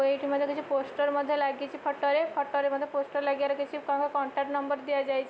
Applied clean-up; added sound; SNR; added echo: none; none; none; none.